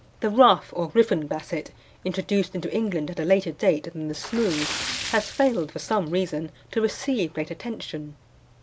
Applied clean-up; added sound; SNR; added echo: none; Splash, splatter; 15 dB; none.